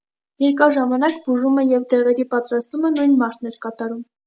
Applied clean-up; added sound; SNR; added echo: none; Tambourine; 14 dB; none.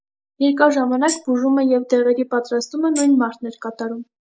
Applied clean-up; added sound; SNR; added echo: neural mask model Resemble Enhance denoiser.